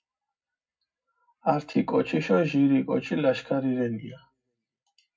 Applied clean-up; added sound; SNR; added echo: none; none; none; reverberation time 0.3 s.